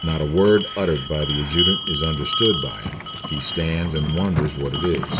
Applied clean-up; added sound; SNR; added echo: none; Bell; 3 dB; none.